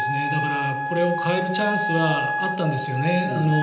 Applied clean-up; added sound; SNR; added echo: none; Wind instrument, woodwind instrument; 2 dB; reverberation time 0.9 s.